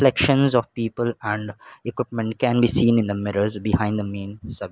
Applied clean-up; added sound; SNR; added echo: none; none; none; none.